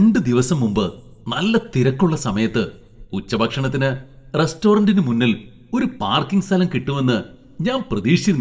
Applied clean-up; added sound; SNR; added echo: none; none; none; reverberation time 0.5 s.